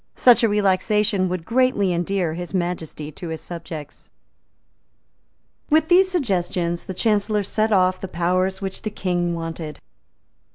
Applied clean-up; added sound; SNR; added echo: none; none; none; none.